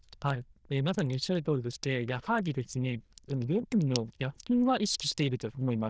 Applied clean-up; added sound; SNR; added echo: neural diffusion model UNIVERSE++.